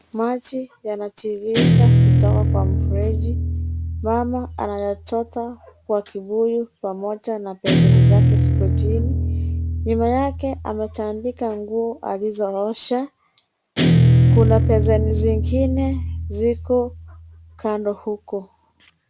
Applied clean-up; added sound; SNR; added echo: none; Guitar; -4 dB; none.